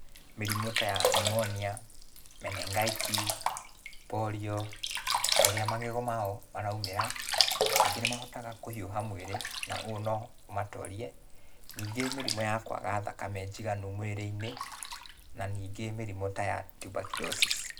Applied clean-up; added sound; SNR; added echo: none; Sink (filling or washing); -1 dB; none.